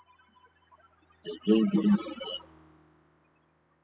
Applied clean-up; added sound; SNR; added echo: classical method spectral subtraction.